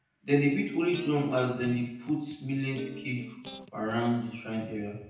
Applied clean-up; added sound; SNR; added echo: neural separator model SepFormer DNS4.